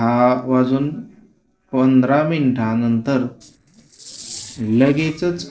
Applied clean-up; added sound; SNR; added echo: neural separator model SepFormer DNS4.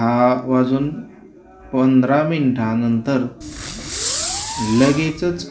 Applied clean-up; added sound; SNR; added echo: none; Fireworks; 7 dB; reverberation time 0.4 s.